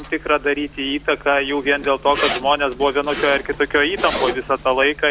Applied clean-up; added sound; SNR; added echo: none; Zipper (clothing); 11 dB; none.